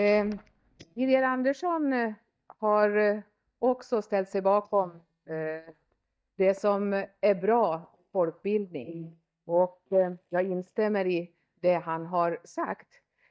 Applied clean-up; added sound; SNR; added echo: neural mask model DeepFilterNet 3.